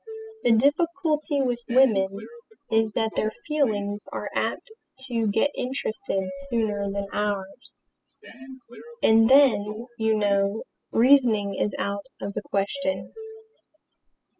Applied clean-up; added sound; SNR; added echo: classical method spectral subtraction.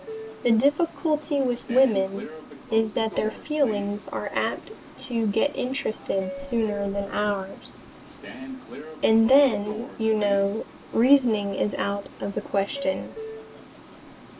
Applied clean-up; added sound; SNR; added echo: none; Subway, metro, underground; 14 dB; none.